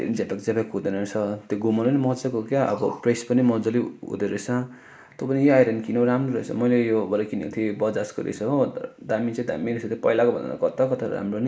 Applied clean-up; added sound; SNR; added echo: neural mask model Resemble Enhance denoiser.